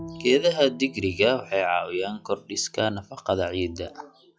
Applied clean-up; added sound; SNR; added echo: classical method log-MMSE.